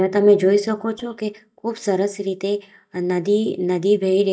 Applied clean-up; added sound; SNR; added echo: neural mask model DeepFilterNet 3.